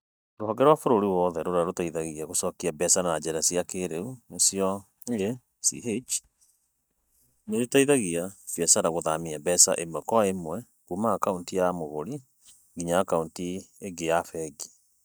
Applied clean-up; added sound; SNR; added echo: neural mask model DeepFilterNet 3.